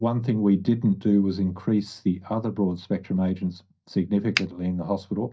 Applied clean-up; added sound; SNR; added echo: neural mask model DeepFilterNet 3.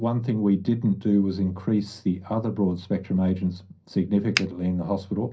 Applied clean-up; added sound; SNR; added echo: none; Finger snapping; 4 dB; reverberation time 0.3 s.